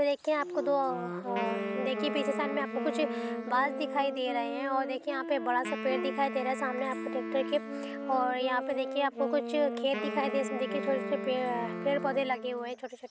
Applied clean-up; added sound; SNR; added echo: none; Wind instrument, woodwind instrument + Wind instrument, woodwind instrument; 5 dB; none.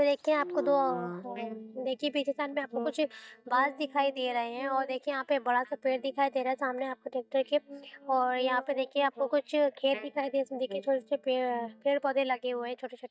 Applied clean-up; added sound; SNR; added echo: neural mask model DeepFilterNet 3.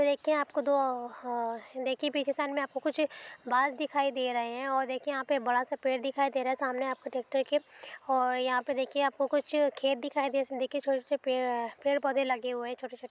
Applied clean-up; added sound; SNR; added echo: none; none; none; none.